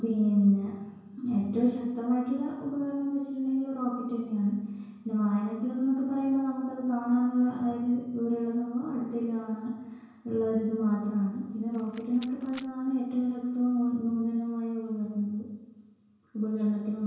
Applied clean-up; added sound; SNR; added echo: none; Rattle; 20 dB; reverberation time 1.0 s.